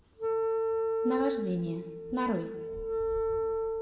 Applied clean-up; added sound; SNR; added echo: none; Wind instrument, woodwind instrument; -4 dB; reverberation time 1.1 s.